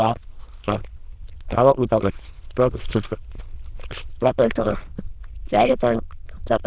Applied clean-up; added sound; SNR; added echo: neural diffusion model UNIVERSE++.